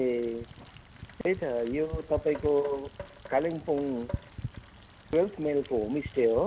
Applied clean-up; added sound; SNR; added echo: none; Rain; 13 dB; none.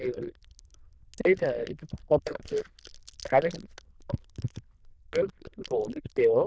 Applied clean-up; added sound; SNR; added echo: neural diffusion model UNIVERSE++.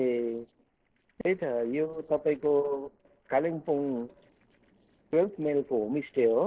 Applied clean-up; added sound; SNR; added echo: neural separator model SepFormer DNS4.